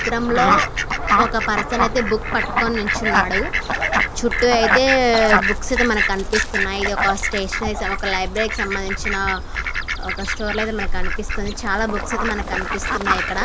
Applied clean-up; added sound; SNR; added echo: none; Fowl; -1 dB; none.